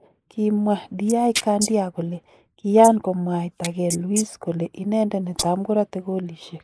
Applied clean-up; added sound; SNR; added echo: neural mask model Resemble Enhance denoiser.